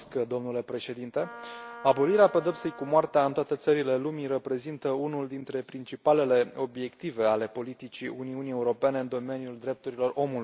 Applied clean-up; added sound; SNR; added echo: none; Wind instrument, woodwind instrument; 17 dB; none.